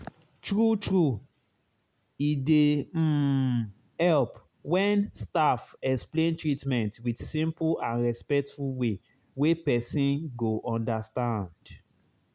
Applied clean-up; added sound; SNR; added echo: none; none; none; none.